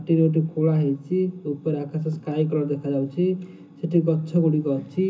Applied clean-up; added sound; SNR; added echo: none; none; none; reverberation time 0.2 s.